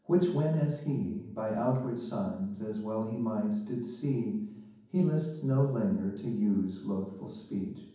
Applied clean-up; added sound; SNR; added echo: none; none; none; reverberation time 1.2 s.